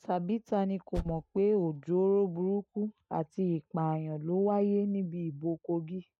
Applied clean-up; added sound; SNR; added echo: neural mask model RNNoise.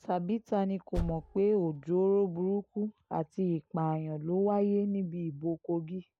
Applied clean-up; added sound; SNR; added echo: none; Car; 10 dB; none.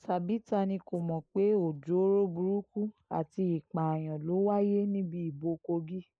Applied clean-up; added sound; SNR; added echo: neural mask model Resemble Enhance denoiser.